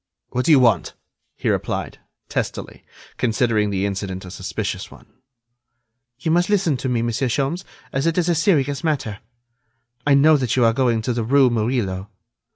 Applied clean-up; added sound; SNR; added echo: none; none; none; none.